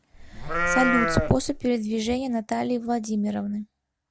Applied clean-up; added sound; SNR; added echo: none; Livestock, farm animals, working animals; 0 dB; none.